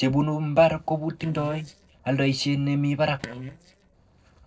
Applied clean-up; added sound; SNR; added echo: neural separator model SepFormer DNS4.